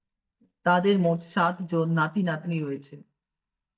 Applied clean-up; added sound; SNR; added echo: neural mask model DeepFilterNet 3.